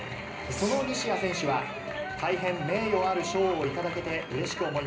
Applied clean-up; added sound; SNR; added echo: none; Fireworks; 17 dB; reverberation time 0.5 s.